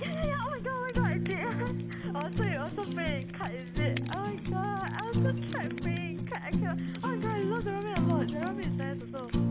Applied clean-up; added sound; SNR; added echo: none; Fire; -5 dB; none.